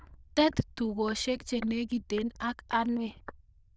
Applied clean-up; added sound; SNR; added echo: neural diffusion model UNIVERSE++.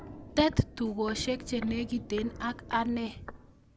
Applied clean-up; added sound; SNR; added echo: none; Walk, footsteps; 13 dB; none.